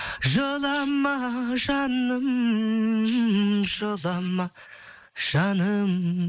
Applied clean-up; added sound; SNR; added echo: neural mask model Resemble Enhance denoiser.